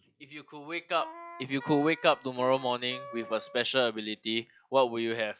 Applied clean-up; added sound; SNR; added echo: classical method log-MMSE.